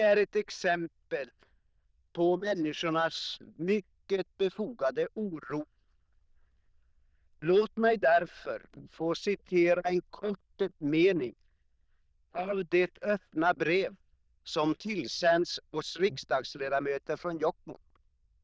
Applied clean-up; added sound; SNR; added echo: neural diffusion model UNIVERSE++.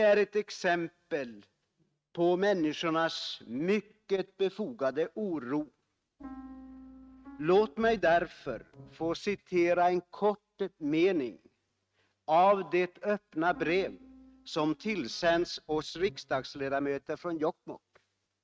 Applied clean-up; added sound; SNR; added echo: neural mask model RNNoise.